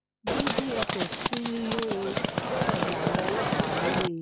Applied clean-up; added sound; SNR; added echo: none; Livestock, farm animals, working animals; -5 dB; none.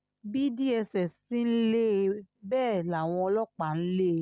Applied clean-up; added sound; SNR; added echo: none; none; none; none.